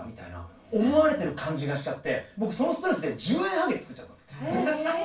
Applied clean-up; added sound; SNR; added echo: none; none; none; reverberation time 0.2 s.